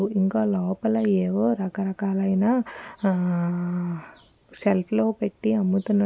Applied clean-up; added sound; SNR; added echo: none; none; none; none.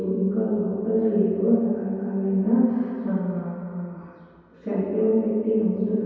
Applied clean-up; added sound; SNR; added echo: none; none; none; reverberation time 2.2 s.